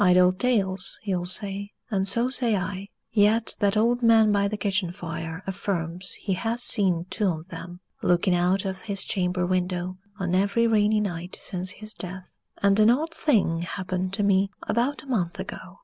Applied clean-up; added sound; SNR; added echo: none; none; none; none.